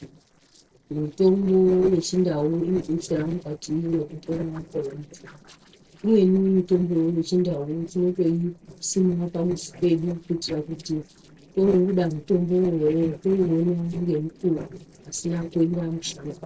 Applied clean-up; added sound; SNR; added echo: neural separator model SepFormer DNS4.